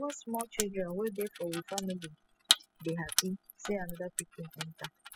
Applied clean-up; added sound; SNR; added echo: classical method spectral subtraction.